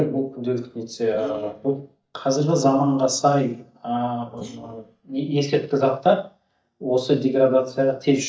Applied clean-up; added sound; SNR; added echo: neural mask model DeepFilterNet 3.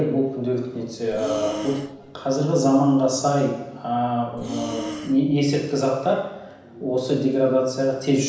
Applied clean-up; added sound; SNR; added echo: none; Breathing; 11 dB; reverberation time 0.9 s.